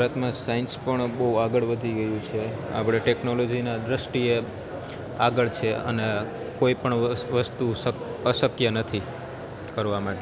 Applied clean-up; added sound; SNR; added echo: none; none; none; none.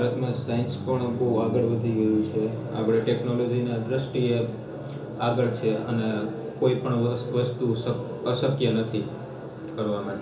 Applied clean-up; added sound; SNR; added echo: none; Organ; 11 dB; reverberation time 0.7 s.